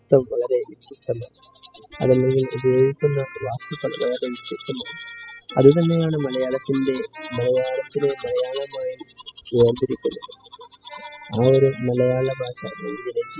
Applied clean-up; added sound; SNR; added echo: classical method spectral subtraction.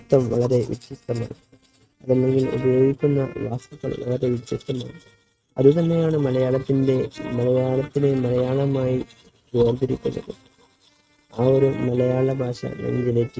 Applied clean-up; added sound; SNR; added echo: neural mask model RNNoise.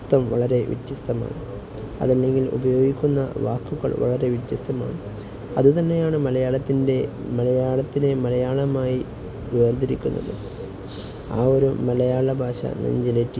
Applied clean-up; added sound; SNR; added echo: none; none; none; none.